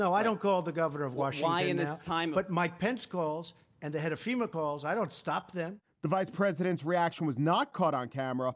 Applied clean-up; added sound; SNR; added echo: none; none; none; none.